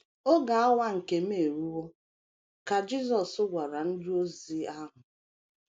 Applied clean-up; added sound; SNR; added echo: none; none; none; none.